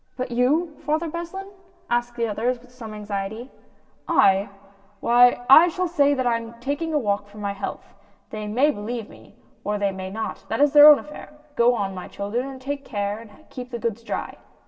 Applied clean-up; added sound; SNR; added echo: none; none; none; reverberation time 0.6 s.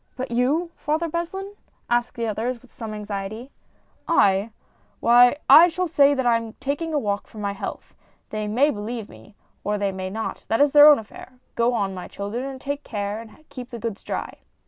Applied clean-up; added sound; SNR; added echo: none; none; none; none.